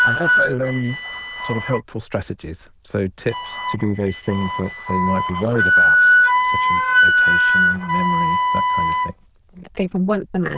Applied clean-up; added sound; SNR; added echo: neural diffusion model UNIVERSE++.